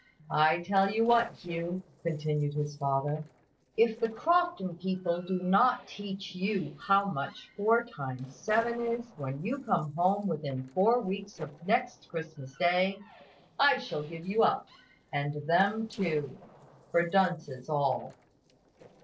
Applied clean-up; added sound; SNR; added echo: neural separator model SepFormer DNS4.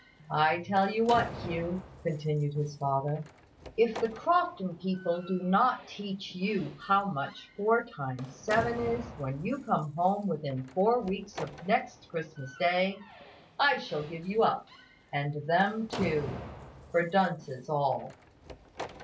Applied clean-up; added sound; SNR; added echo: none; Slam; 15 dB; none.